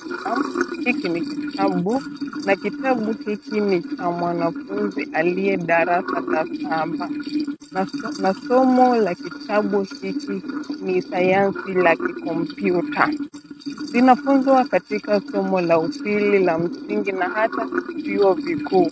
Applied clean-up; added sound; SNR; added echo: neural mask model RNNoise.